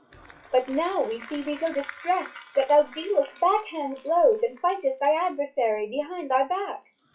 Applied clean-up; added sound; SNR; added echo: classical method WPE with log-MMSE.